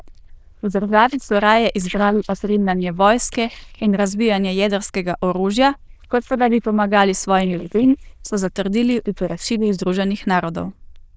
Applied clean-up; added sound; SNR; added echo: neural diffusion model UNIVERSE++.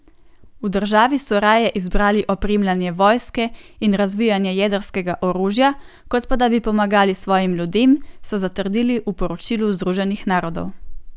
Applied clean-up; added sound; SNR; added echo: none; none; none; none.